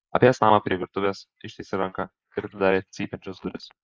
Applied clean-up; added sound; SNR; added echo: neural mask model Resemble Enhance denoiser.